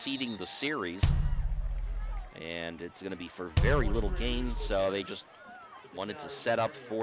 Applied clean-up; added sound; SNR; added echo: none; Bass drum; -4 dB; none.